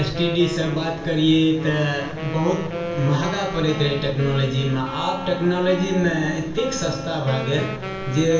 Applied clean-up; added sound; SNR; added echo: none; Wind instrument, woodwind instrument; 10 dB; reverberation time 0.3 s.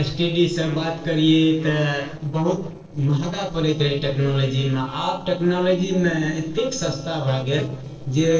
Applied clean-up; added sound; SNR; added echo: neural separator model SepFormer DNS4.